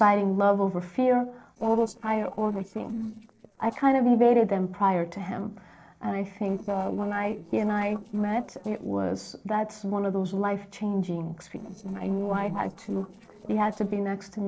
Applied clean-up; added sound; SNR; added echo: neural separator model SepFormer DNS4.